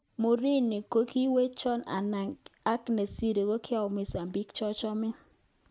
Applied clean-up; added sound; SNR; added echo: none; none; none; none.